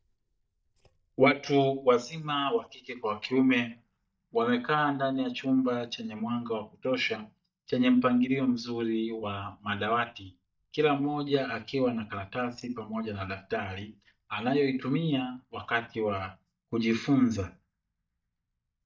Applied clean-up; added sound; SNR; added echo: neural mask model DeepFilterNet 3.